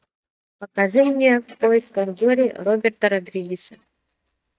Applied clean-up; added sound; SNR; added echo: neural mask model DeepFilterNet 3.